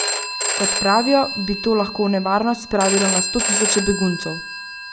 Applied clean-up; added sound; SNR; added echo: none; Telephone; 2 dB; none.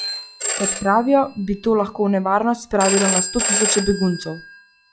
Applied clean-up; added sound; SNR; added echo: classical method log-MMSE.